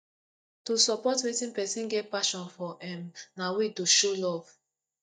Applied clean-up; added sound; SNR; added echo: neural mask model DeepFilterNet 3.